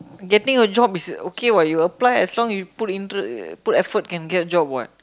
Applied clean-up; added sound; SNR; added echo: none; none; none; none.